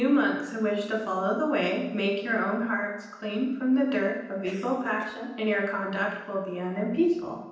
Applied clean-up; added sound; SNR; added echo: none; Cough; 18 dB; reverberation time 0.9 s.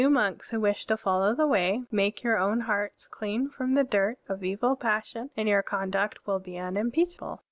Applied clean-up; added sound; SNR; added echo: none; none; none; none.